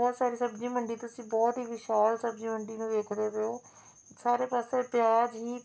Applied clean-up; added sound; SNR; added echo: none; none; none; none.